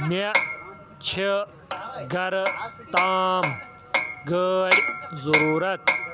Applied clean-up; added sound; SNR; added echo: none; Hammer; 2 dB; none.